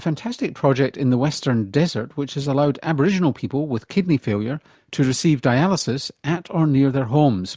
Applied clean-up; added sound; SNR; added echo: none; none; none; none.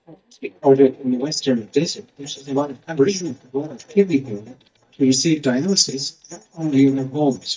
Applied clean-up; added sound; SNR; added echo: neural mask model DeepFilterNet 3.